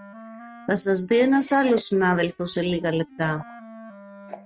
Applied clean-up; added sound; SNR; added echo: neural mask model RNNoise.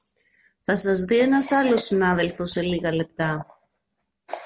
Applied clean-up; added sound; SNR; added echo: none; none; none; none.